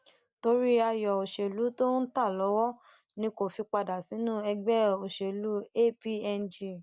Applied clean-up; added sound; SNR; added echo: none; none; none; none.